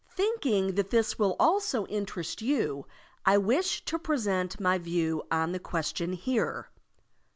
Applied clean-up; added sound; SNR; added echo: none; none; none; none.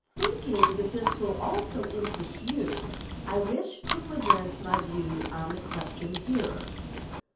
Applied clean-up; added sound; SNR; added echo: none; Chewing, mastication; -2 dB; reverberation time 0.5 s.